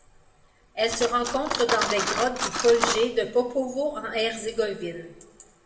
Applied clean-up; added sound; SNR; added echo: none; Cutlery, silverware; 6 dB; reverberation time 0.7 s.